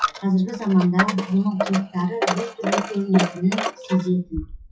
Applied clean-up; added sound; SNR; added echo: classical method WPE with log-MMSE.